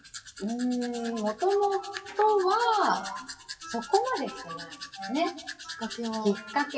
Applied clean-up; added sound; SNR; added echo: classical method WPE with log-MMSE.